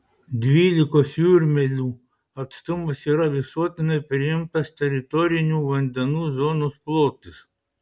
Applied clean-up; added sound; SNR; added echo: none; none; none; none.